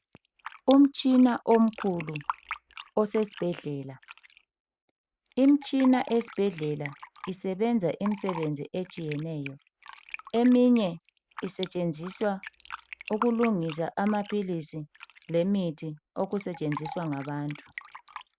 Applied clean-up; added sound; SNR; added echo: none; Fill (with liquid); 16 dB; none.